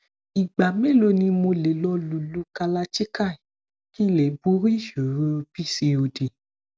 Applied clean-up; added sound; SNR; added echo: none; none; none; none.